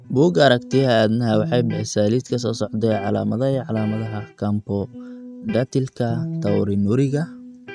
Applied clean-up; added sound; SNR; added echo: neural mask model RNNoise.